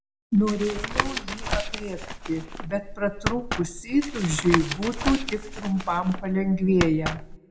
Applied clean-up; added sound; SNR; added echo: none; Tap; 5 dB; reverberation time 0.6 s.